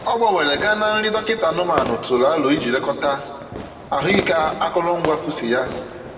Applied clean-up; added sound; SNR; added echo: none; Fireworks; 12 dB; reverberation time 2.0 s.